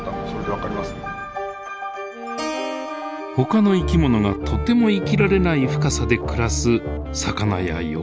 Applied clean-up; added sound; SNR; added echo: none; Wind instrument, woodwind instrument + Keyboard (musical); 12 dB; none.